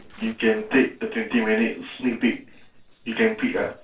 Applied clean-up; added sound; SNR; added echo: neural separator model SepFormer DNS4.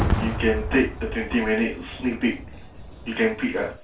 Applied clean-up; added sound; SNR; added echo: none; Fireworks; 5 dB; reverberation time 0.2 s.